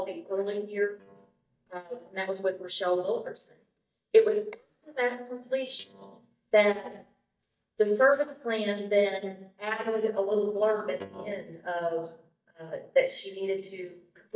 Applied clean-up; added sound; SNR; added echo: neural mask model DeepFilterNet 3.